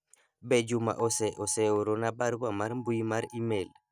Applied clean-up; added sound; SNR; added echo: neural mask model DeepFilterNet 3.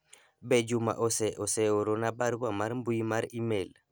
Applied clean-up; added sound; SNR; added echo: none; none; none; none.